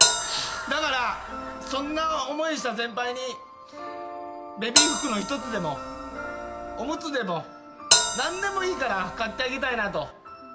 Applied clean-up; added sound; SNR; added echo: none; Bell; -2 dB; none.